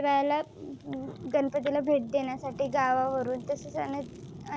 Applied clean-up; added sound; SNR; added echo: none; Fire; 16 dB; none.